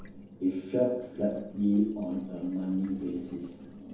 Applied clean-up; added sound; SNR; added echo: none; Gurgling; 19 dB; reverberation time 0.9 s.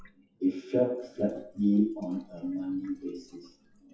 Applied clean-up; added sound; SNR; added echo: classical method WPE with log-MMSE.